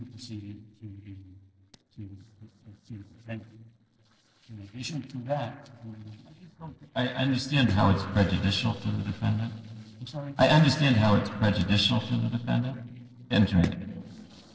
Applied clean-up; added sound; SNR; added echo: neural separator model SepFormer DNS4.